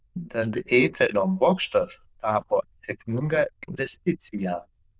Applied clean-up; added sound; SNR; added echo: neural diffusion model UNIVERSE++.